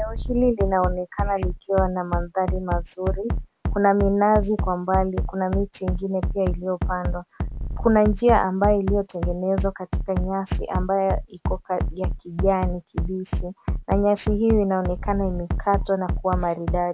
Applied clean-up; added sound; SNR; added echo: none; Bass drum; 3 dB; none.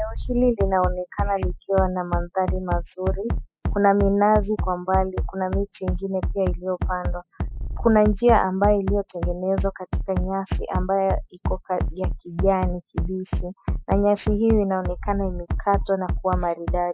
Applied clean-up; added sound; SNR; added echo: classical method spectral subtraction.